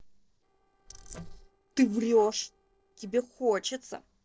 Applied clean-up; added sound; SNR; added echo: neural separator model SepFormer DNS4.